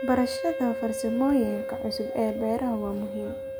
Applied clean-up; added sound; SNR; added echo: none; Wind instrument, woodwind instrument; 6 dB; none.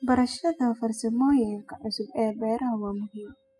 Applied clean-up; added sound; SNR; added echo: classical method spectral subtraction.